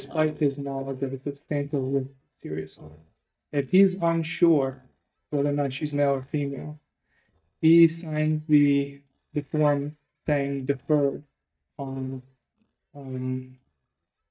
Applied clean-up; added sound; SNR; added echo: neural mask model DeepFilterNet 3.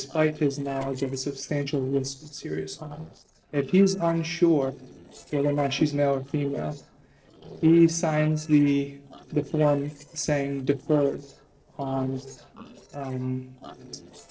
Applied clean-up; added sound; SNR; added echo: neural separator model SepFormer DNS4.